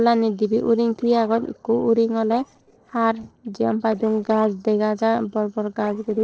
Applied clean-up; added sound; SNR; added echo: neural separator model SepFormer DNS4.